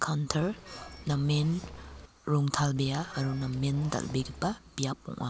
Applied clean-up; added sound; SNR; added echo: none; Zipper (clothing) / Telephone; 15 dB; none.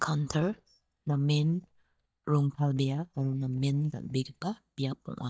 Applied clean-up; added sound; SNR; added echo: neural mask model DeepFilterNet 3.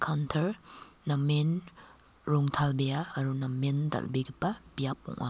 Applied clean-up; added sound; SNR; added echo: none; none; none; none.